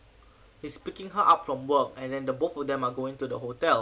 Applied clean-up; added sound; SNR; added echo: none; none; none; none.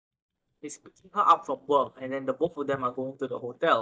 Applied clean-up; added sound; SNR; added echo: neural mask model DeepFilterNet 3.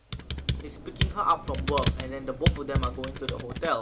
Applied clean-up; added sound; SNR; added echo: none; Computer keyboard; -2 dB; none.